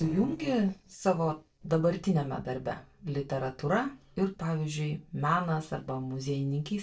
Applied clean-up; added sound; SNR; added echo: neural separator model SepFormer DNS4.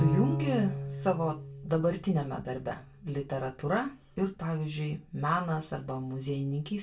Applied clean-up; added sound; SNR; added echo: none; Bowed string instrument; 6 dB; reverberation time 0.2 s.